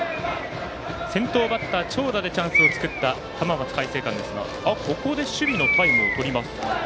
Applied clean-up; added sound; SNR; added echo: none; Bird; 3 dB; none.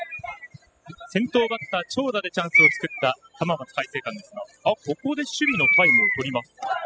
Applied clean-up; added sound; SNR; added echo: classical method spectral subtraction.